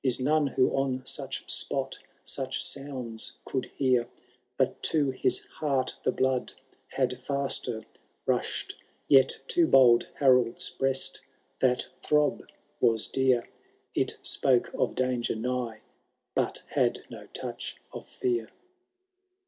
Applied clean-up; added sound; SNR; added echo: none; none; none; none.